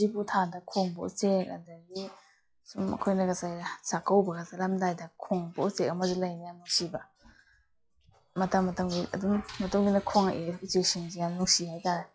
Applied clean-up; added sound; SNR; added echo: classical method log-MMSE.